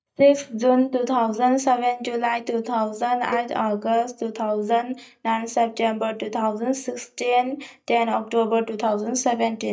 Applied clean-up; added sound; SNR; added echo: neural mask model DeepFilterNet 3.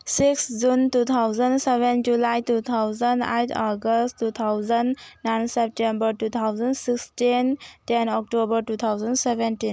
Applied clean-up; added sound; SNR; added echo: none; none; none; none.